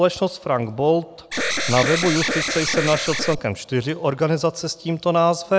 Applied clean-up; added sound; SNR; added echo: none; Alarm; 2 dB; none.